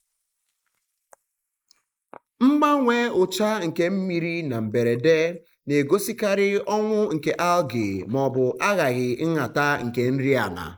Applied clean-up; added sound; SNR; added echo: neural mask model Resemble Enhance denoiser.